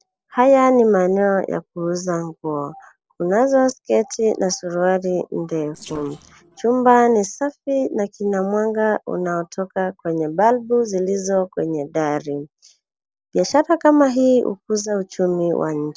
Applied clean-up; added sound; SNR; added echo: neural separator model SepFormer DNS4.